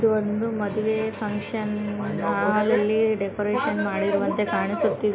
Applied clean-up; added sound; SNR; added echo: none; none; none; none.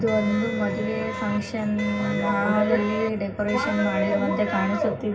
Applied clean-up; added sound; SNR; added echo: none; Wind instrument, woodwind instrument; 9 dB; reverberation time 0.4 s.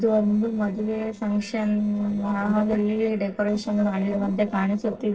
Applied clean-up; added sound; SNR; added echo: neural separator model SepFormer DNS4.